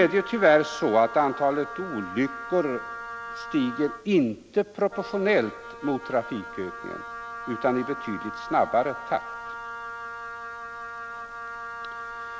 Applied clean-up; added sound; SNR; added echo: none; Wind instrument, woodwind instrument; 10 dB; none.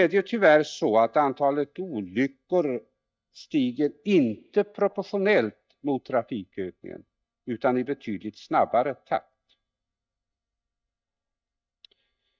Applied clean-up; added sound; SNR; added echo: neural mask model DeepFilterNet 3.